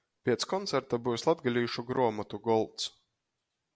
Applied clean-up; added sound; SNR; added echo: none; none; none; none.